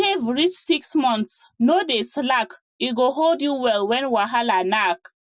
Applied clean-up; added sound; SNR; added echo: none; none; none; none.